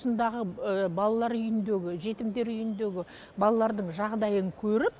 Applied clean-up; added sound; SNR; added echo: none; none; none; none.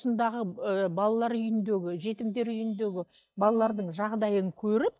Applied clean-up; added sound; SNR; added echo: neural mask model DeepFilterNet 3.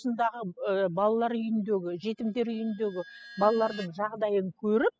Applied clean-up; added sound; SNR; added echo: classical method spectral subtraction.